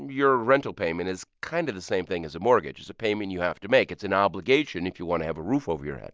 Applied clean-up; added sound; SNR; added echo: none; none; none; none.